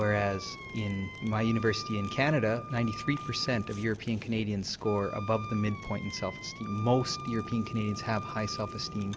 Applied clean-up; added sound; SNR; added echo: none; Fire + Wind instrument, woodwind instrument; 11 dB; none.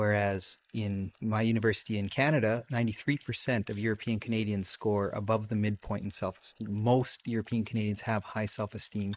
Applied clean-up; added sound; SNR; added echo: neural mask model Resemble Enhance denoiser.